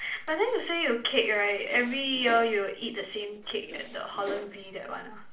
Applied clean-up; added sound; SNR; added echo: neural separator model SepFormer DNS4.